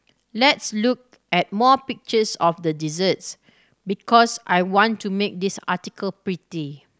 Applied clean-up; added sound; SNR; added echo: none; none; none; none.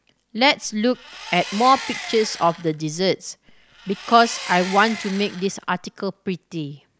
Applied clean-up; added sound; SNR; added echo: none; Engine; 13 dB; none.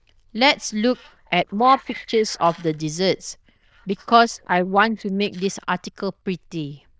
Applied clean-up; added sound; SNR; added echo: neural diffusion model UNIVERSE++.